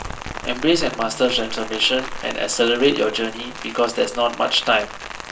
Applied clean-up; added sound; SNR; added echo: none; Rain; 11 dB; reverberation time 0.2 s.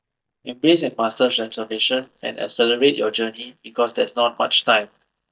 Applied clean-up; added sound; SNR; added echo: neural mask model DeepFilterNet 3.